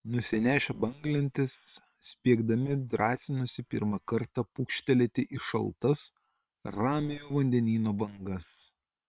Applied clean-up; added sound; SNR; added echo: neural separator model SepFormer WHAM!.